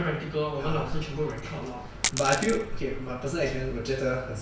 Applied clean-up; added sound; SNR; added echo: none; Coin (dropping); 5 dB; reverberation time 0.8 s.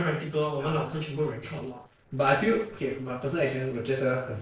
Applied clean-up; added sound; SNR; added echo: neural separator model SepFormer DNS4.